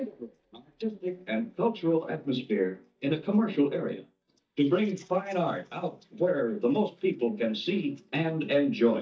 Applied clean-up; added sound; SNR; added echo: neural mask model DeepFilterNet 3.